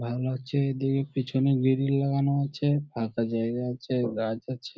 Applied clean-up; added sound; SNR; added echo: none; none; none; none.